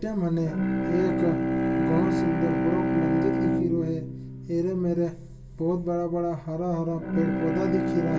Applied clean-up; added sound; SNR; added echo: none; Bowed string instrument; -1 dB; reverberation time 0.2 s.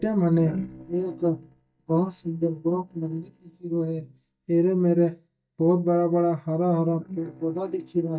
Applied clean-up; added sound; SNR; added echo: neural mask model DeepFilterNet 3.